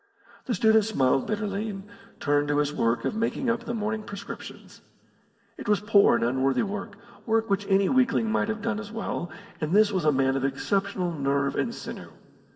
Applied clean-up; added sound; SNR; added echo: none; none; none; reverberation time 2.1 s.